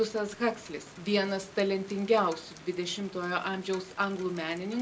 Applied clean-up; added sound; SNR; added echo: none; Rain; 20 dB; reverberation time 0.2 s.